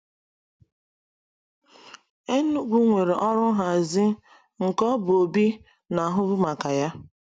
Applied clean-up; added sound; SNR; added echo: none; none; none; none.